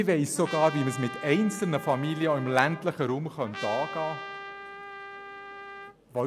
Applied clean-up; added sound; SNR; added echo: none; Trumpet; 12 dB; none.